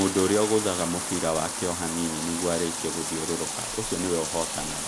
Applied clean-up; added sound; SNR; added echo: none; Bathtub (filling or washing); 3 dB; none.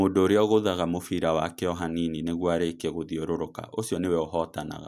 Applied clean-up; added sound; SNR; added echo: none; none; none; none.